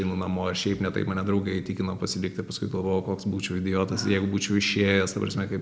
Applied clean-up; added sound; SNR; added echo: none; none; none; none.